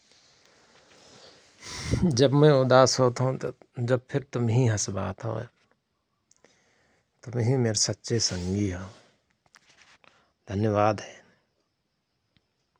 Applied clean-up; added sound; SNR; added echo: none; none; none; none.